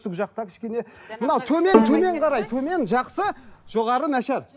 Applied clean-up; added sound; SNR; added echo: none; Bowed string instrument; 2 dB; none.